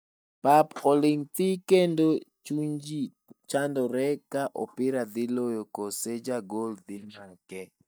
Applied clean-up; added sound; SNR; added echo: neural mask model DeepFilterNet 3.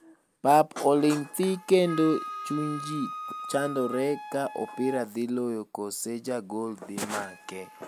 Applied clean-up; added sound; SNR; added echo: none; Wind instrument, woodwind instrument; 13 dB; none.